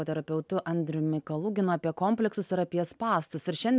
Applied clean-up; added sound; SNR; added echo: none; none; none; none.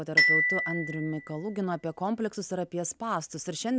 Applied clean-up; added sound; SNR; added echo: none; Glockenspiel; -1 dB; none.